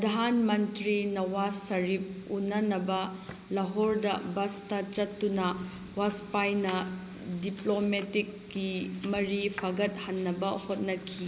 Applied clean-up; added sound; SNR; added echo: none; none; none; none.